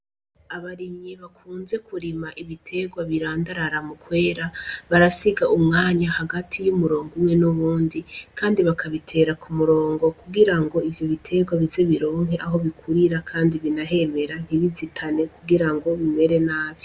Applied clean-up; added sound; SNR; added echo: none; none; none; none.